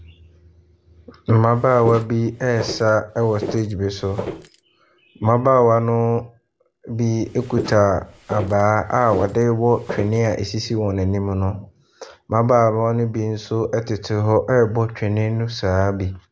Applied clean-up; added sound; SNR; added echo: none; Walk, footsteps; 12 dB; none.